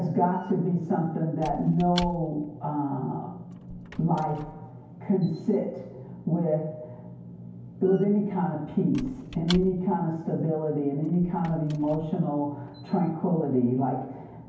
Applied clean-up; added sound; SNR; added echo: none; Squeak / Wood; 19 dB; reverberation time 0.9 s.